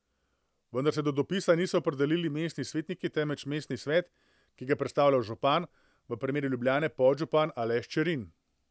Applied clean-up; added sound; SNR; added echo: none; none; none; none.